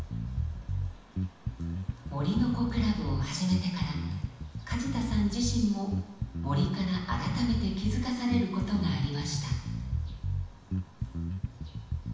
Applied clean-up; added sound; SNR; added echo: none; Bass guitar; 2 dB; reverberation time 1.1 s.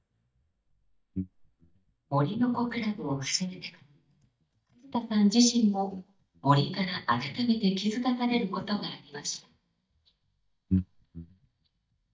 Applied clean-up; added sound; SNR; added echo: neural mask model DeepFilterNet 3.